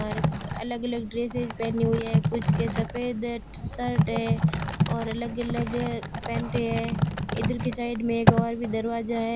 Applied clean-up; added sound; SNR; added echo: none; Typing; -2 dB; none.